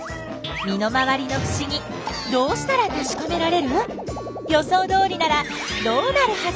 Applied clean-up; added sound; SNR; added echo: none; none; none; none.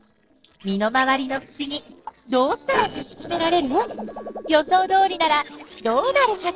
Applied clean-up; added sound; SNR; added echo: neural separator model SepFormer DNS4.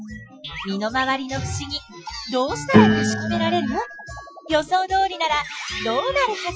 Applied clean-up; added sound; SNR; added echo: classical method Wiener filter.